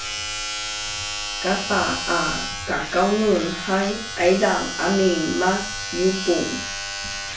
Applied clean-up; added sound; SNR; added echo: none; Domestic sounds, home sounds; 6 dB; reverberation time 0.3 s.